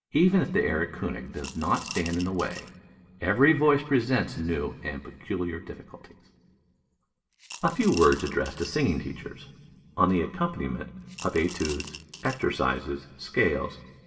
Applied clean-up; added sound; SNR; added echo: none; Coin (dropping) / Glass; 15 dB; reverberation time 1.6 s.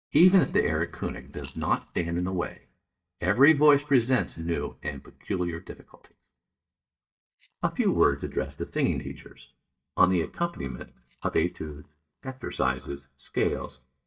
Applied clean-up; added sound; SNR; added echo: neural mask model DeepFilterNet 3.